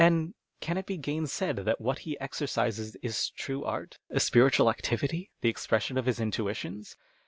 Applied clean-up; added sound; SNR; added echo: none; none; none; none.